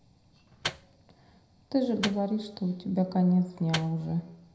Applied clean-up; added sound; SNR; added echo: none; Microwave oven; 12 dB; reverberation time 0.9 s.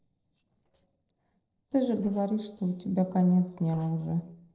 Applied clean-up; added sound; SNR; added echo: neural separator model SepFormer DNS4.